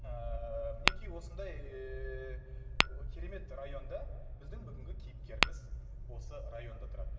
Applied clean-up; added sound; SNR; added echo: none; Tap / Glass; -2 dB; reverberation time 2.2 s.